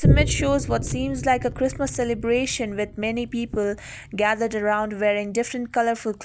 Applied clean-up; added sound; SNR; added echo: none; Boom; 4 dB; none.